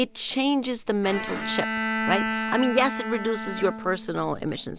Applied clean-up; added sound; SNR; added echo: none; Bowed string instrument; 5 dB; none.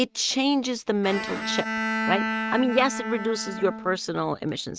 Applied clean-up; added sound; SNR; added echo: neural mask model RNNoise.